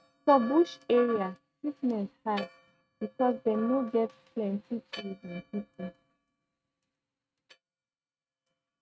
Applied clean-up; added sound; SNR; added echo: neural mask model RNNoise.